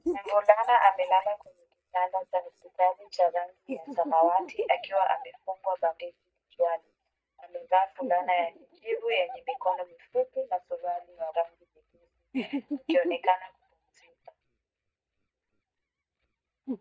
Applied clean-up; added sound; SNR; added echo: neural mask model DeepFilterNet 3.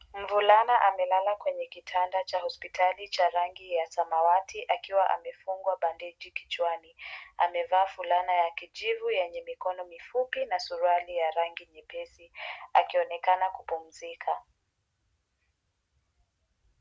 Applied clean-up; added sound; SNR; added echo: none; none; none; none.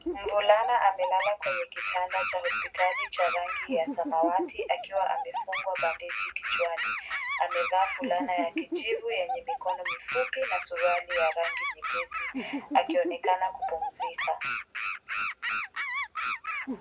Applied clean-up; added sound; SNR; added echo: none; Animal; 3 dB; reverberation time 0.3 s.